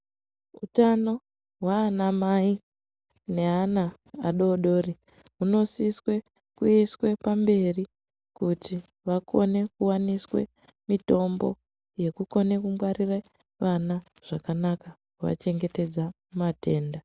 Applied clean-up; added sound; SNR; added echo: none; none; none; none.